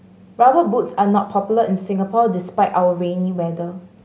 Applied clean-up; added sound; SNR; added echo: none; none; none; none.